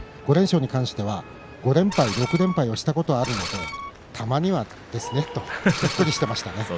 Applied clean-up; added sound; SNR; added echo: none; Screech; 10 dB; none.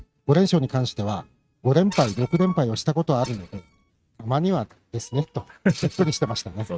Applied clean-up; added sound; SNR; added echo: neural mask model RNNoise.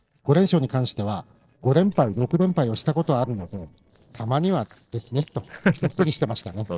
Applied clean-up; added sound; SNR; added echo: neural separator model SepFormer DNS4.